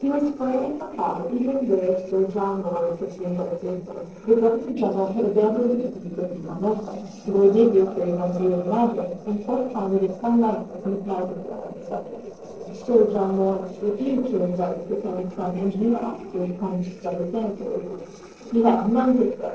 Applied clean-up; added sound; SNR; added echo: neural separator model SepFormer DNS4.